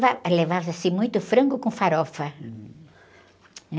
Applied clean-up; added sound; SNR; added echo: none; none; none; none.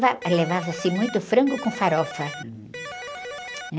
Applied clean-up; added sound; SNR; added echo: none; Electric guitar; 10 dB; none.